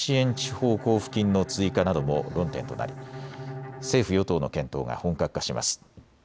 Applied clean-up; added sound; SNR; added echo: none; Bowed string instrument; 13 dB; none.